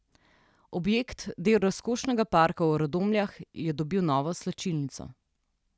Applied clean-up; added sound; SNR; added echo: none; none; none; none.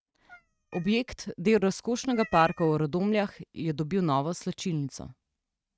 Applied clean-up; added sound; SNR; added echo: neural mask model RNNoise.